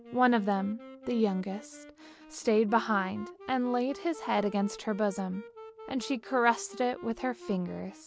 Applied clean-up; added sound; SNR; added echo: none; Wind instrument, woodwind instrument; 17 dB; none.